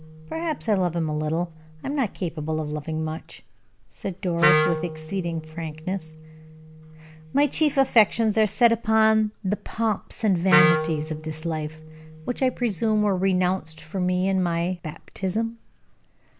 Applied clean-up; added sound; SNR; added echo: none; Wind instrument, woodwind instrument; 7 dB; none.